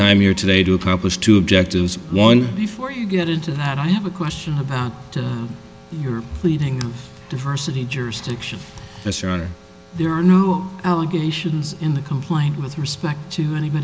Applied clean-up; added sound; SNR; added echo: none; none; none; none.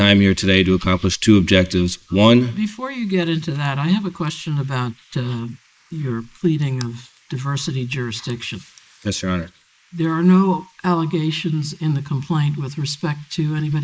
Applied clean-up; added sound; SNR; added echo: neural mask model Resemble Enhance denoiser.